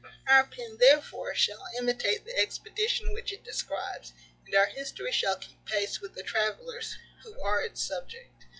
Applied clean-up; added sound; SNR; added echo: classical method log-MMSE.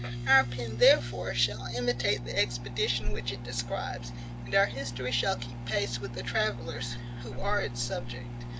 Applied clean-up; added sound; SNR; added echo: none; Microwave oven; 7 dB; none.